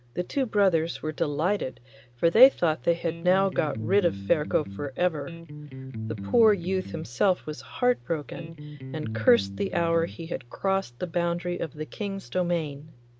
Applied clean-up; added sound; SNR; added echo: none; Electric guitar; 9 dB; none.